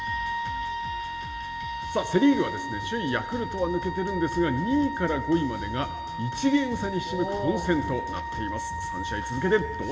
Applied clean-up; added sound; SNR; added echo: none; Wind instrument, woodwind instrument; 5 dB; reverberation time 1.7 s.